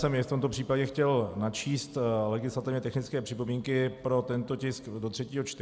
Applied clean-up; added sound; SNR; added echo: none; none; none; none.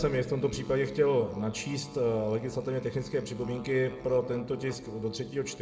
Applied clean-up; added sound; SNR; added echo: none; Musical instrument; 15 dB; reverberation time 0.8 s.